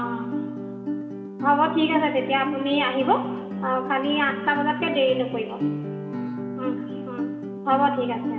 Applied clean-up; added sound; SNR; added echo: none; Guitar; 5 dB; reverberation time 2.5 s.